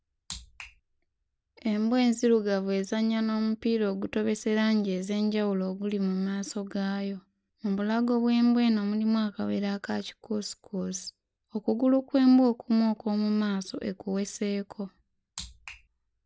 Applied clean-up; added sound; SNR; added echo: none; none; none; none.